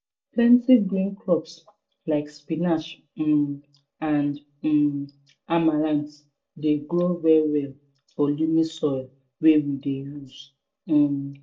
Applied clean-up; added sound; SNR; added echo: none; none; none; reverberation time 0.2 s.